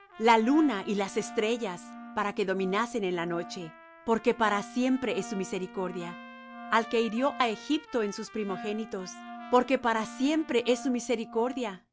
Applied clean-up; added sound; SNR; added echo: none; Trumpet + Wind instrument, woodwind instrument; 15 dB; none.